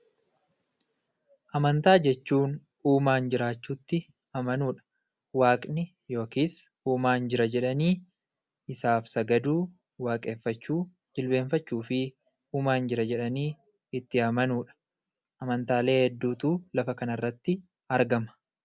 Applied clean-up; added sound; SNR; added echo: none; none; none; none.